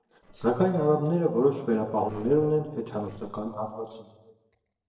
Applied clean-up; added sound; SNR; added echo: neural separator model SepFormer DNS4.